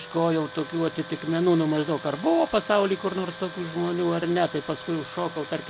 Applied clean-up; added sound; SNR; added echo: none; Tools; 14 dB; none.